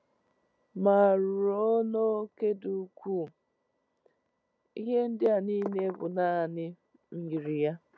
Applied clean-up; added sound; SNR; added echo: none; none; none; none.